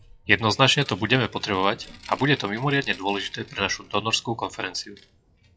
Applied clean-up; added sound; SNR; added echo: classical method WPE with log-MMSE.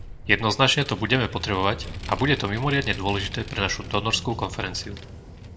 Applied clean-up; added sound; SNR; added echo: none; Vehicle; 11 dB; reverberation time 2.2 s.